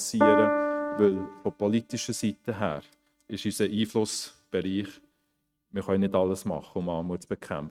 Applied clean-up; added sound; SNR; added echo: neural mask model RNNoise.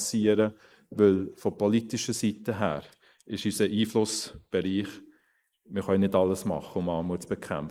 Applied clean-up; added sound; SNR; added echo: neural mask model Resemble Enhance denoiser.